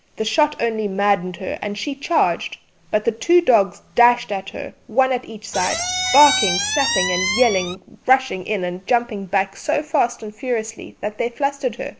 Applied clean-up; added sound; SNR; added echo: none; Squeak; 2 dB; none.